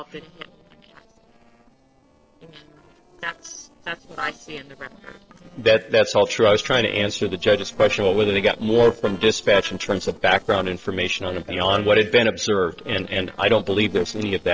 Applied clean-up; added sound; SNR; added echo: neural separator model SepFormer DNS4.